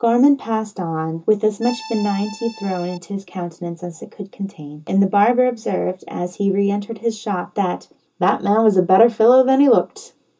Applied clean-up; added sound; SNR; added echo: none; Accordion; 16 dB; reverberation time 0.2 s.